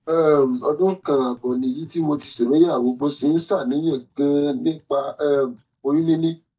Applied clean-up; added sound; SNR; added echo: neural mask model DeepFilterNet 3.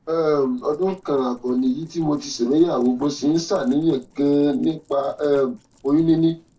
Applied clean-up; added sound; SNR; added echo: neural separator model SepFormer DNS4.